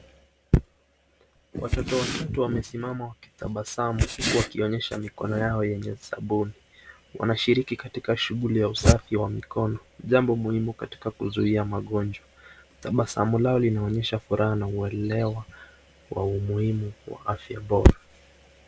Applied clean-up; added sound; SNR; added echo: none; none; none; none.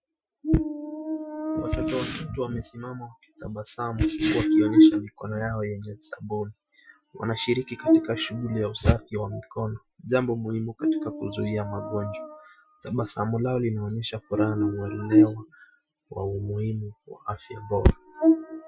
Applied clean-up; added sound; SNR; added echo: classical method Wiener filter.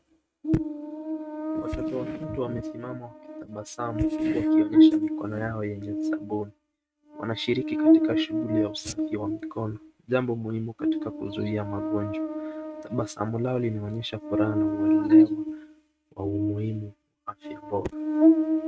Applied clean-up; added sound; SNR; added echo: neural mask model RNNoise.